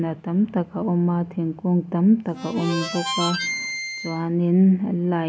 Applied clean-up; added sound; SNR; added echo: none; Harmonica; 7 dB; none.